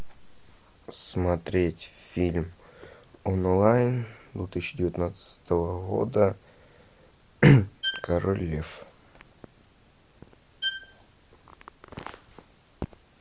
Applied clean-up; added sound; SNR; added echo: none; Bowed string instrument; 8 dB; none.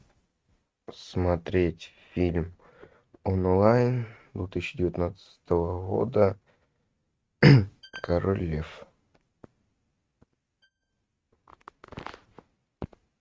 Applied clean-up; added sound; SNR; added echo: neural mask model RNNoise.